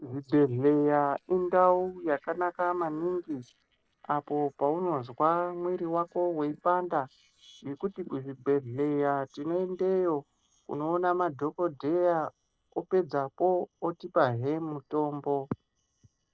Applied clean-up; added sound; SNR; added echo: neural separator model SepFormer DNS4.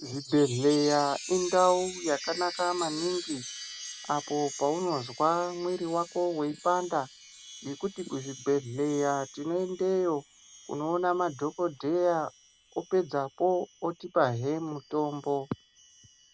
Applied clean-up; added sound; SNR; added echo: none; Chime; 15 dB; none.